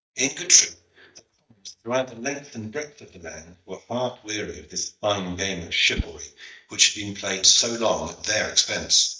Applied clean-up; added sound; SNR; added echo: neural mask model DeepFilterNet 3.